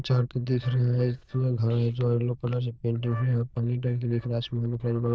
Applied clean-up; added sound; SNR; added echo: neural diffusion model UNIVERSE++.